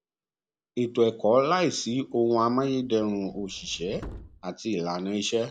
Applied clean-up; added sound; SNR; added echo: none; Subway, metro, underground; 19 dB; none.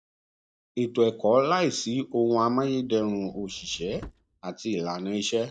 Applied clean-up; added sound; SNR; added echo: neural mask model DeepFilterNet 3.